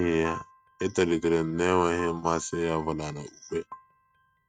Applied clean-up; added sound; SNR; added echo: neural mask model RNNoise.